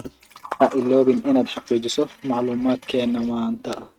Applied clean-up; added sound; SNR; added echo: neural mask model RNNoise.